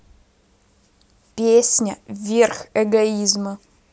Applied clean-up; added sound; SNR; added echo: none; none; none; none.